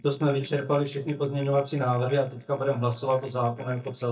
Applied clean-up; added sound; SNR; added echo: neural mask model DeepFilterNet 3.